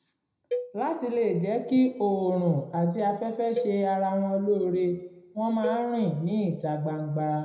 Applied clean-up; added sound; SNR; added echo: none; Cowbell; 12 dB; reverberation time 0.8 s.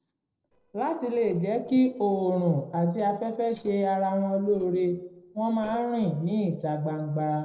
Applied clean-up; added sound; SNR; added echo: neural separator model SepFormer DNS4.